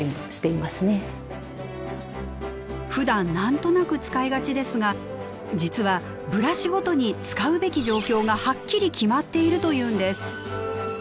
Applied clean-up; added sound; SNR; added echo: none; none; none; none.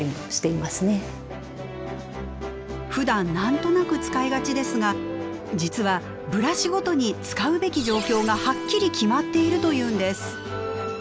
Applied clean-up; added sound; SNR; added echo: none; Electric guitar; 7 dB; none.